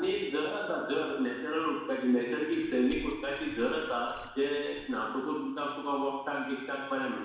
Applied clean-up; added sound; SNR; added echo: none; Water / Splash, splatter; 19 dB; reverberation time 1.1 s.